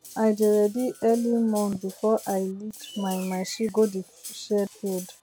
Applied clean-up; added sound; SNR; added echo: none; Cutlery, silverware; 20 dB; none.